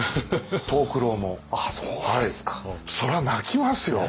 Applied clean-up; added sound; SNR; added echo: none; none; none; none.